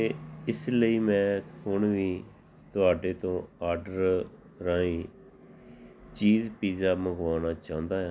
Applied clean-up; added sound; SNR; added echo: none; none; none; none.